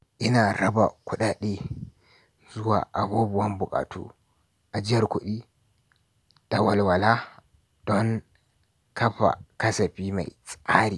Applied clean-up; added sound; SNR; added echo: none; none; none; none.